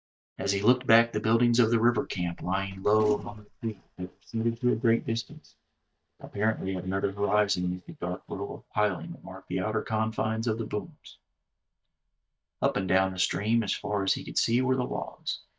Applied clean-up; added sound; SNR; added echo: neural mask model DeepFilterNet 3.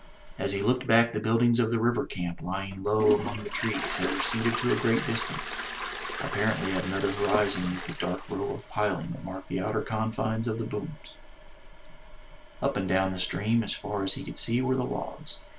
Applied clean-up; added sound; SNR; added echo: none; Toilet flush; 9 dB; none.